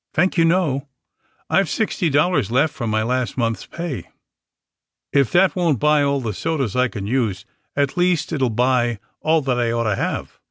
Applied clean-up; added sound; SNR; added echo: none; none; none; none.